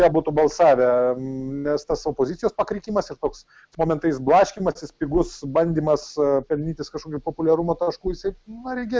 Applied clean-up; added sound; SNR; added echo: none; none; none; none.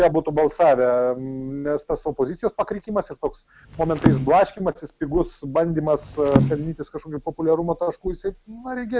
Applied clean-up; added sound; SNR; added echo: none; Percussion; 2 dB; none.